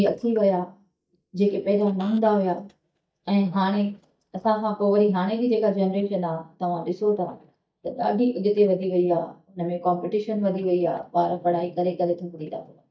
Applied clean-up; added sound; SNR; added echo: neural mask model DeepFilterNet 3.